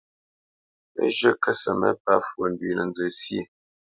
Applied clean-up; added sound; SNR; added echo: none; none; none; none.